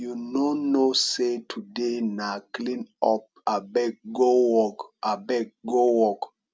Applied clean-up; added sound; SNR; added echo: none; none; none; none.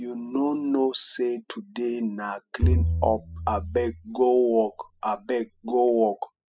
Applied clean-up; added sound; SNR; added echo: classical method spectral subtraction.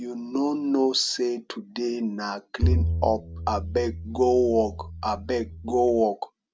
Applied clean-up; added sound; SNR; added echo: none; Bowed string instrument; 3 dB; none.